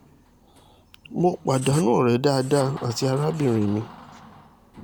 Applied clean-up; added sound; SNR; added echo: none; Door + Writing; 19 dB; none.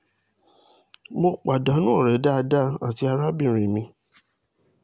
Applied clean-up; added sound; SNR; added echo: none; none; none; none.